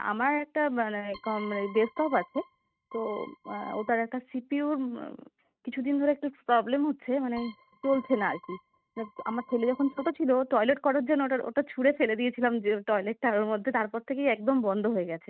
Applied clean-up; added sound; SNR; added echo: neural mask model RNNoise.